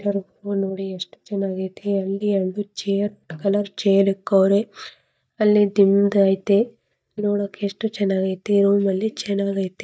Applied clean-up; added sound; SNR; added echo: neural mask model DeepFilterNet 3.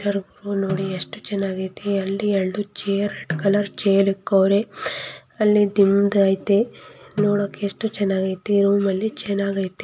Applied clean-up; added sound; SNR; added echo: none; Snare drum; 16 dB; none.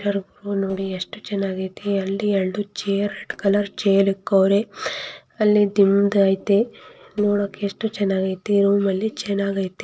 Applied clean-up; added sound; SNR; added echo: neural separator model SepFormer DNS4.